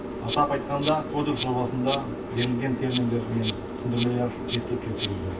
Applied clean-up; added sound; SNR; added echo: none; Insect; 3 dB; reverberation time 0.1 s.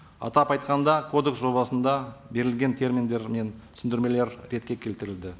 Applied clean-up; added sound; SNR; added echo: none; none; none; none.